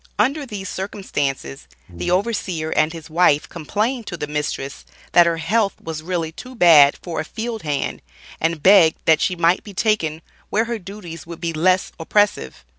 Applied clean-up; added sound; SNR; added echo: none; Brass instrument; 16 dB; none.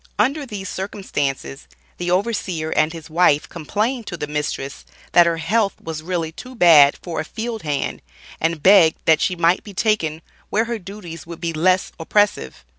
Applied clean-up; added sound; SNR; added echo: none; none; none; none.